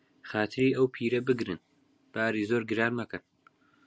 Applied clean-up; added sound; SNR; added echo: none; none; none; none.